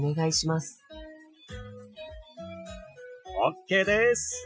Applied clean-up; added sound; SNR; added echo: classical method Wiener filter.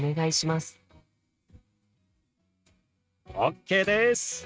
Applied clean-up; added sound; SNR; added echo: neural mask model RNNoise.